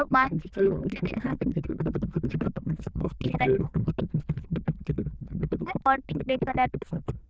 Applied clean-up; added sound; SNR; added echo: neural diffusion model UNIVERSE++.